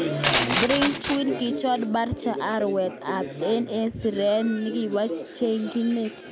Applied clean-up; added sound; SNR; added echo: none; Glass; 3 dB; none.